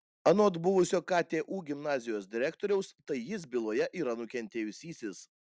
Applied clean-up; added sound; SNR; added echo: none; none; none; none.